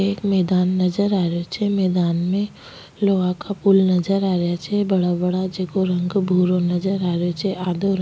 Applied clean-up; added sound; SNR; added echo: none; none; none; none.